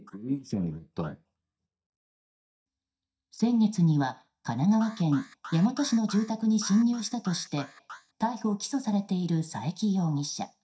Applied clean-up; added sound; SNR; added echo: neural mask model DeepFilterNet 3.